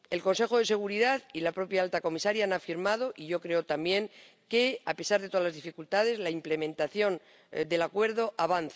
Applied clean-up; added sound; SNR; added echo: none; none; none; none.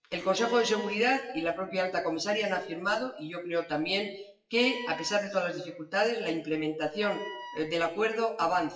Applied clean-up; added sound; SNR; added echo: classical method WPE with log-MMSE.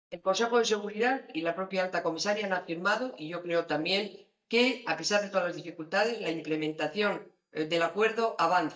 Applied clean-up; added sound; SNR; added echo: neural mask model DeepFilterNet 3.